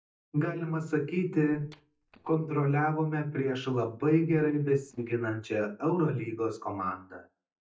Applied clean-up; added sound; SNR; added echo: neural mask model DeepFilterNet 3.